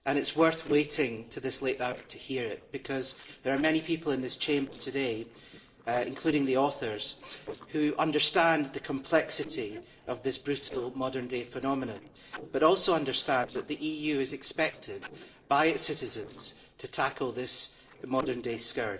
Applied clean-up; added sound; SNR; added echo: neural separator model SepFormer DNS4.